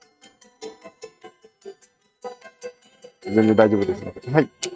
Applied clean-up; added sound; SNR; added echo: neural mask model RNNoise.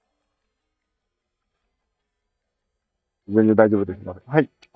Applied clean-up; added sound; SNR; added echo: neural mask model DeepFilterNet 3.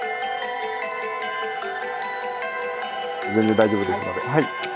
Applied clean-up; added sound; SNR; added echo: none; none; none; none.